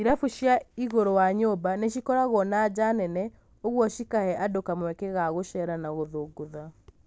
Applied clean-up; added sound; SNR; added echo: none; none; none; none.